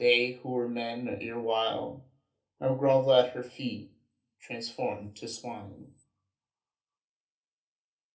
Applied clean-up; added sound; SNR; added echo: none; none; none; reverberation time 0.3 s.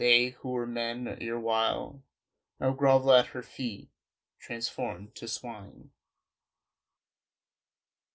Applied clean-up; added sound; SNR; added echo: none; none; none; none.